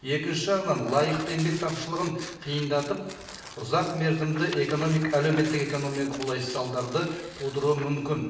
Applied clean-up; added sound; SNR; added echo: none; Tearing; 16 dB; reverberation time 1.0 s.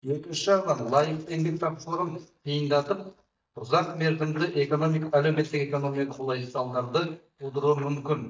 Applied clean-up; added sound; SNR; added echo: neural mask model DeepFilterNet 3.